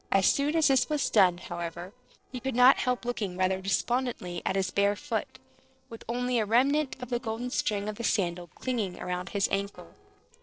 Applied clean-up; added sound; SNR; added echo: neural separator model SepFormer DNS4.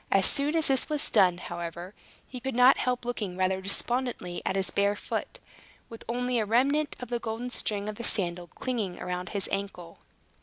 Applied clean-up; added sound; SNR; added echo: none; none; none; none.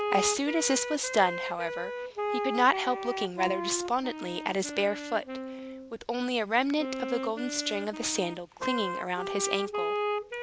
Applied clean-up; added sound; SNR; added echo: none; Wind instrument, woodwind instrument; 4 dB; none.